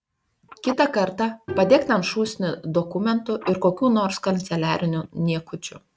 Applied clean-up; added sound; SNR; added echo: none; Telephone + Bowed string instrument; 16 dB; none.